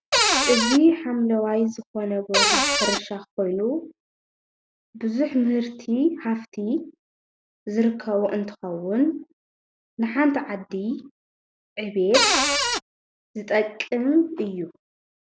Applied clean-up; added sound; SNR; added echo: none; Cupboard open or close; -5 dB; none.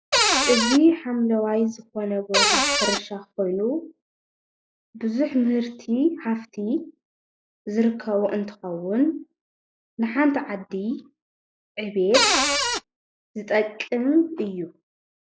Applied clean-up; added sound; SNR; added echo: classical method log-MMSE.